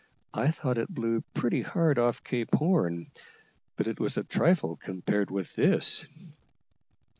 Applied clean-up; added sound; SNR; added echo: none; none; none; none.